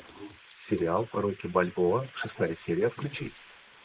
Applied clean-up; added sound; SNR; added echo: neural mask model Resemble Enhance denoiser.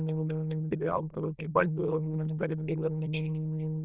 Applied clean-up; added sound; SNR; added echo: neural diffusion model UNIVERSE++.